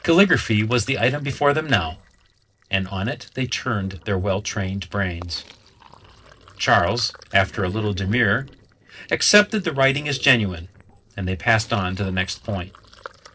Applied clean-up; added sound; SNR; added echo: neural separator model SepFormer DNS4.